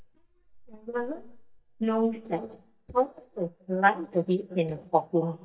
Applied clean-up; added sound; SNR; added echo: neural mask model DeepFilterNet 3.